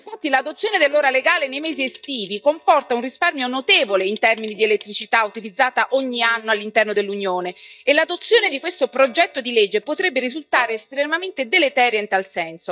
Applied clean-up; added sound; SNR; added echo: neural mask model DeepFilterNet 3.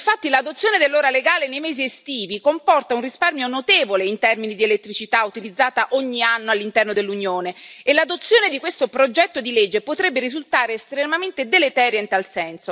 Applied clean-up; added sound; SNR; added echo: none; none; none; none.